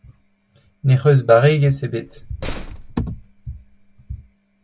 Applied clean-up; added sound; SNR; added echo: none; Slam; 11 dB; none.